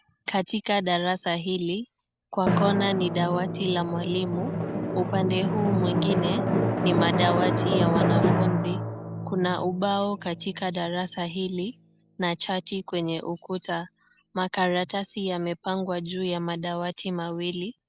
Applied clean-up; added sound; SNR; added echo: none; Drum; 1 dB; none.